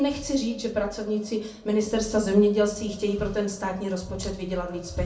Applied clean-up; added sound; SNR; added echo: none; none; none; reverberation time 0.3 s.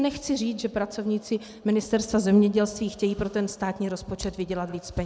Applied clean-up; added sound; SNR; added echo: none; none; none; none.